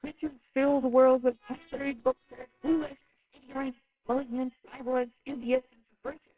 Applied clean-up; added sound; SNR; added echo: neural separator model SepFormer WHAMR!.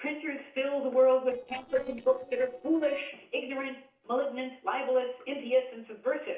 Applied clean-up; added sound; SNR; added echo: neural separator model SepFormer DNS4.